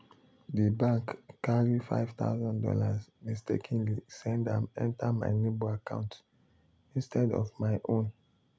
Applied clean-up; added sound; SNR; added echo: none; none; none; none.